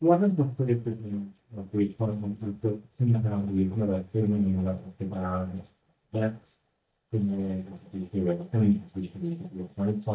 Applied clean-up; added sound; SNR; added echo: neural mask model DeepFilterNet 3.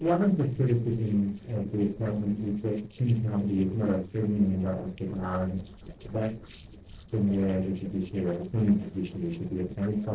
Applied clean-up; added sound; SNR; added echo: neural separator model SepFormer DNS4.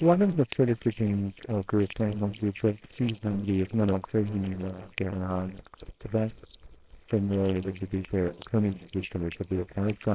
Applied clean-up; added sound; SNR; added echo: neural separator model SepFormer WHAMR!.